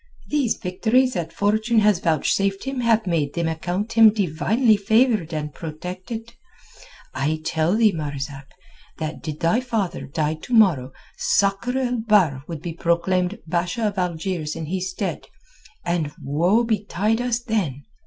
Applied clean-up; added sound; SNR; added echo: none; none; none; none.